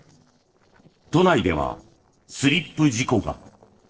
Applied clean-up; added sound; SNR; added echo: neural separator model SepFormer DNS4.